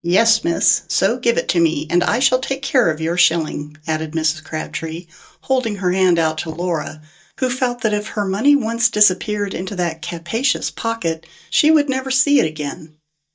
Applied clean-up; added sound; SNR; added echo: neural mask model DeepFilterNet 3.